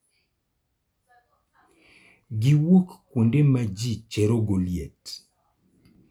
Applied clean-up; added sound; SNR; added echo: none; none; none; none.